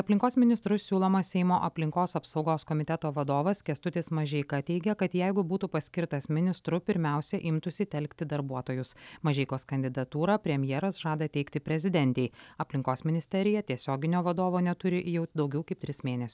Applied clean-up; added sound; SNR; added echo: none; none; none; none.